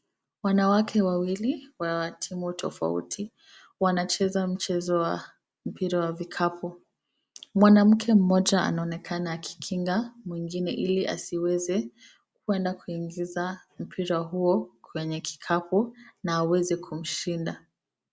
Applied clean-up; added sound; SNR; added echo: none; none; none; none.